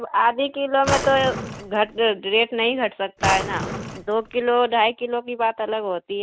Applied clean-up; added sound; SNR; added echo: none; Drawer open or close; 6 dB; none.